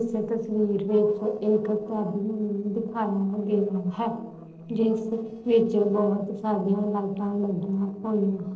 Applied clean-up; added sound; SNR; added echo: neural separator model SepFormer DNS4.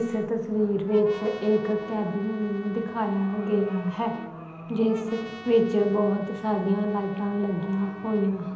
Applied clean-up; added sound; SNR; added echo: none; Trumpet; 20 dB; reverberation time 0.9 s.